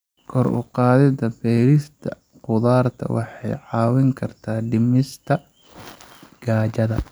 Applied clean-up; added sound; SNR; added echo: none; none; none; none.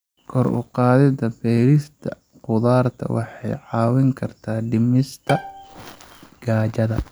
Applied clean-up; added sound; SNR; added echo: none; Bowed string instrument; 14 dB; none.